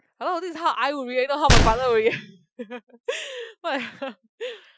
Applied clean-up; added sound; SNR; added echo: classical method Wiener filter.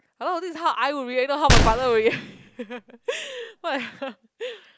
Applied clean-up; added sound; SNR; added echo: none; Gunshot, gunfire; -2 dB; none.